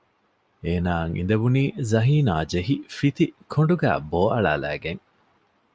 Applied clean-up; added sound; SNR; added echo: none; none; none; none.